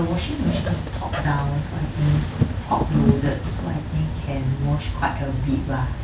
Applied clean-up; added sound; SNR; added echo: none; none; none; none.